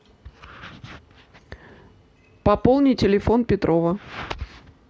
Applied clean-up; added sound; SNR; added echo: none; none; none; none.